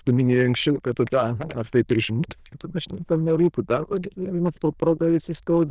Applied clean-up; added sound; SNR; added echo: neural diffusion model UNIVERSE++.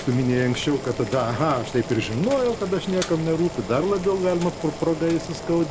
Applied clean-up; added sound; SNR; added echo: none; Boiling; 11 dB; none.